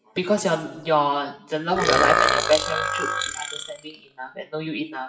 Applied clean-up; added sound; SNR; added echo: classical method WPE with log-MMSE.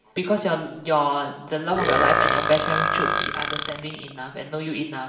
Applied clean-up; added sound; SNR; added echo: none; Burping, eructation; -2 dB; reverberation time 0.8 s.